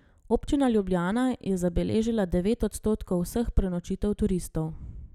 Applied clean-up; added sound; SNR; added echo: none; none; none; none.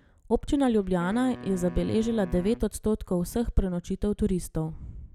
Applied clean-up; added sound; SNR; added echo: none; Wind instrument, woodwind instrument; 18 dB; none.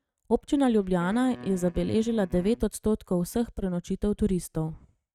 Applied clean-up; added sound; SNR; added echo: neural mask model RNNoise.